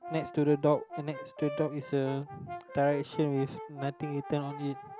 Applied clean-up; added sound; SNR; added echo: none; Brass instrument; 12 dB; none.